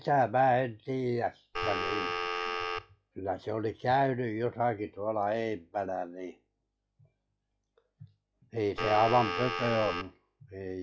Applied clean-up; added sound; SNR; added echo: classical method log-MMSE.